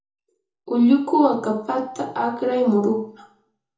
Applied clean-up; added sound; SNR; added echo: none; none; none; reverberation time 0.7 s.